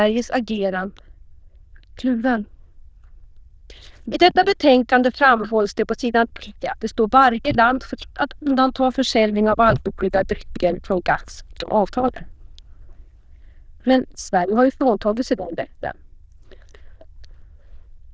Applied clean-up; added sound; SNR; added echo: neural diffusion model UNIVERSE++.